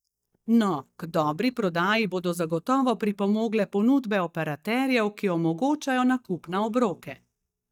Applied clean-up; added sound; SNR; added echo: neural mask model DeepFilterNet 3.